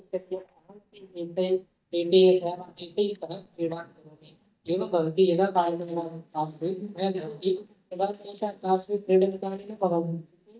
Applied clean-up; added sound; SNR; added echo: neural mask model DeepFilterNet 3.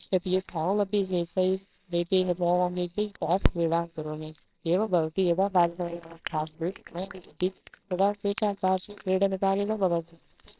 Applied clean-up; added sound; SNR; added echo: neural separator model SepFormer WHAMR!.